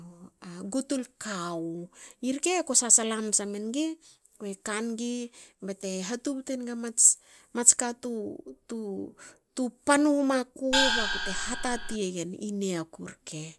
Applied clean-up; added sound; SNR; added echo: none; Gong; -1 dB; none.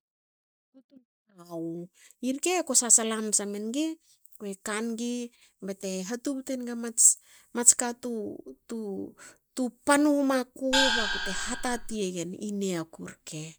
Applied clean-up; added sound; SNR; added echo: neural mask model DeepFilterNet 3.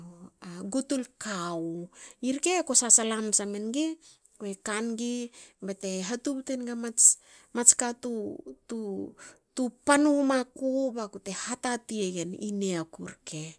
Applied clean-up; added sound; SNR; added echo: none; none; none; none.